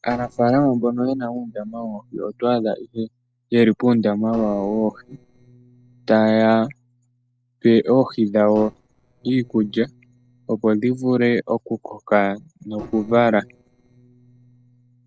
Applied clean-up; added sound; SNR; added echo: neural separator model SepFormer DNS4.